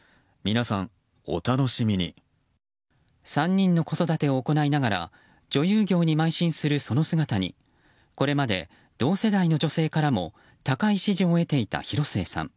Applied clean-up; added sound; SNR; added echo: none; none; none; none.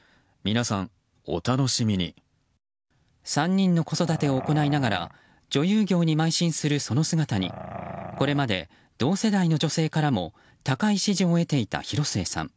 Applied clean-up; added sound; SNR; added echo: none; Growling; 12 dB; none.